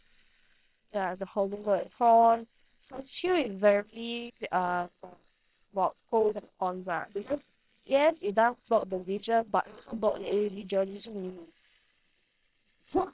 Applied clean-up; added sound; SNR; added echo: neural separator model SepFormer WHAM!.